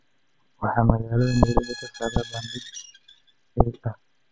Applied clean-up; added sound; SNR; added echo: none; Squeak; 15 dB; none.